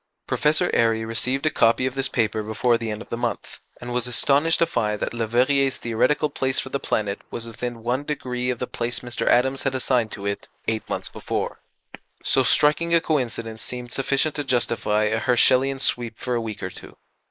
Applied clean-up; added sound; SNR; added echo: neural mask model Resemble Enhance denoiser.